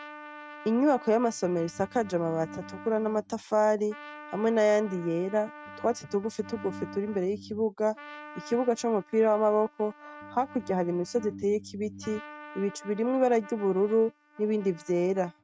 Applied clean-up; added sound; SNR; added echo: neural mask model RNNoise.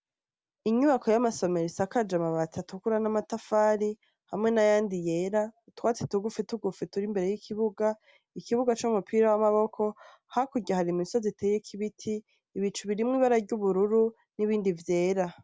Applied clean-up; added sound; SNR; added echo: none; none; none; none.